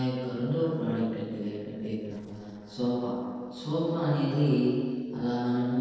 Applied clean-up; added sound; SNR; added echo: neural separator model SepFormer DNS4.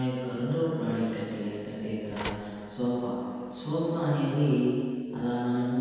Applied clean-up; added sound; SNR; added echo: none; Telephone; 13 dB; reverberation time 2.1 s.